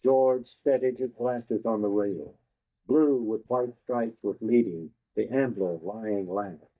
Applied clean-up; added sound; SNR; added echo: neural mask model DeepFilterNet 3.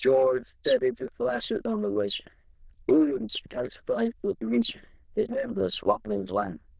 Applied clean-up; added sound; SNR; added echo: neural diffusion model UNIVERSE++.